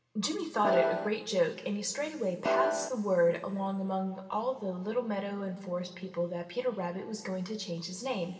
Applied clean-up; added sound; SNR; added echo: none; Piano; -4 dB; reverberation time 1.7 s.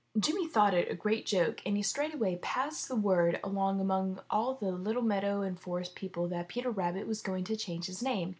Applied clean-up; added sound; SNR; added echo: none; none; none; none.